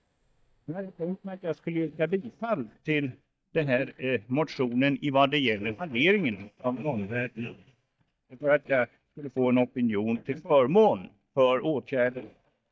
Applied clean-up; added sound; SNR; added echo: neural mask model DeepFilterNet 3.